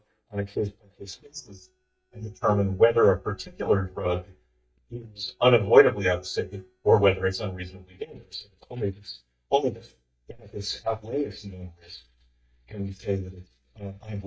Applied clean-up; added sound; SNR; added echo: neural mask model DeepFilterNet 3.